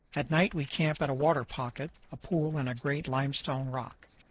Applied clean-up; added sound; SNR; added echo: neural separator model SepFormer DNS4.